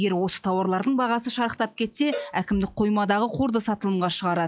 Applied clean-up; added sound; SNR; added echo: classical method log-MMSE.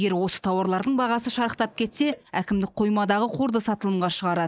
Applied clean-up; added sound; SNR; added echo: neural mask model DeepFilterNet 3.